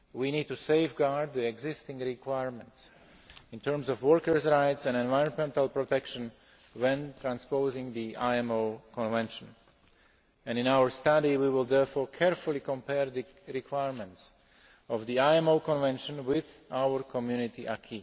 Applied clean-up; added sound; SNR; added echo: none; none; none; none.